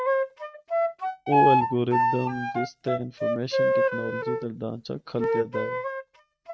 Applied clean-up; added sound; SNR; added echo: neural mask model RNNoise.